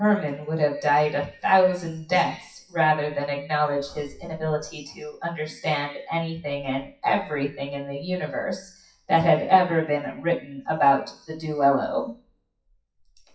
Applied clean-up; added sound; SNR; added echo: classical method WPE with log-MMSE.